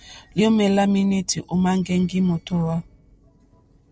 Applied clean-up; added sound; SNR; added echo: neural separator model SepFormer DNS4.